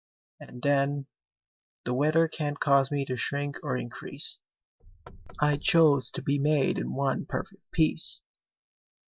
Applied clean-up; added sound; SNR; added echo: neural mask model DeepFilterNet 3.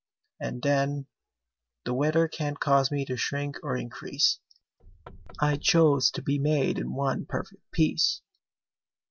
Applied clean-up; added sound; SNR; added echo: none; Knock / Wood; 20 dB; none.